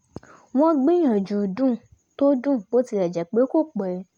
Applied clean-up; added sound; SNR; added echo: none; none; none; none.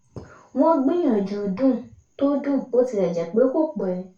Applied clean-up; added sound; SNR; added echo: none; none; none; reverberation time 0.3 s.